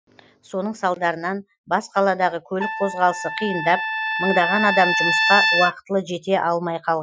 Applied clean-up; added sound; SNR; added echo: classical method Wiener filter.